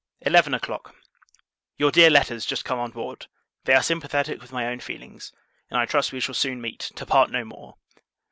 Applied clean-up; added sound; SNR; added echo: none; none; none; none.